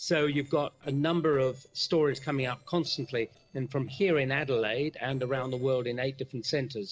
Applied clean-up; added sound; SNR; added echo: neural separator model SepFormer DNS4.